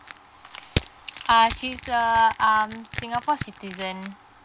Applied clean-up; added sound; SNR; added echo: none; Crushing; 10 dB; none.